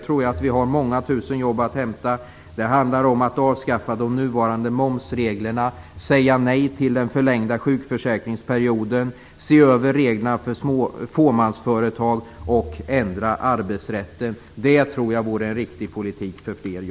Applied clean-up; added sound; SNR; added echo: none; none; none; none.